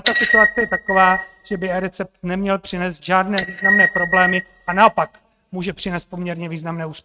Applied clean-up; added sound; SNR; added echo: neural mask model RNNoise.